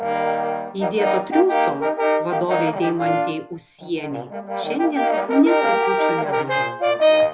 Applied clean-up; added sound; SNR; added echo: none; Brass instrument; -4 dB; none.